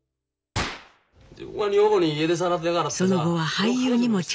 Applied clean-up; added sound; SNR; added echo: none; Gunshot, gunfire; 14 dB; none.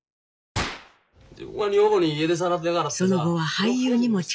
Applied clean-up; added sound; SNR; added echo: classical method log-MMSE.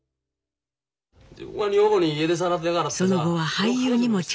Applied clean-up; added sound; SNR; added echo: none; none; none; none.